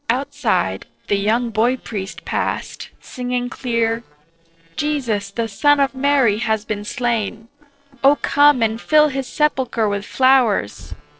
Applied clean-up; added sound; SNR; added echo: neural separator model SepFormer DNS4.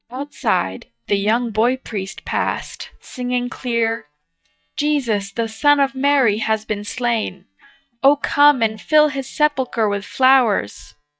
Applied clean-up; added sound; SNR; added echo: neural mask model DeepFilterNet 3.